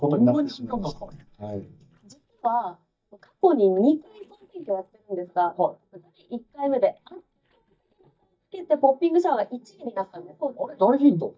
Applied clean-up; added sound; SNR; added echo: neural mask model DeepFilterNet 3.